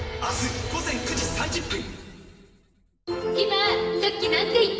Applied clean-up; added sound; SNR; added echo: none; none; none; reverberation time 2.0 s.